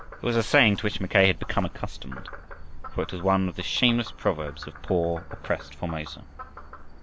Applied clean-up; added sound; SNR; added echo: none; Frog; 11 dB; none.